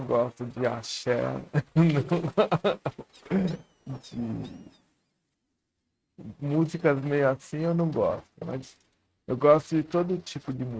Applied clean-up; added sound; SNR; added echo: neural mask model RNNoise.